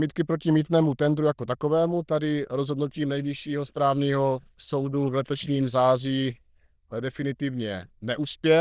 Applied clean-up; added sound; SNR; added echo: neural diffusion model UNIVERSE++.